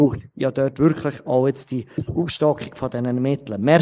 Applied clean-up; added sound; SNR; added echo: neural mask model Resemble Enhance denoiser.